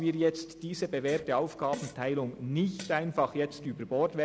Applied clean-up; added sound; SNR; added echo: none; Fart; 18 dB; none.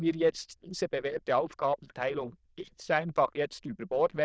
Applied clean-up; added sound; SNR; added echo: neural diffusion model UNIVERSE++.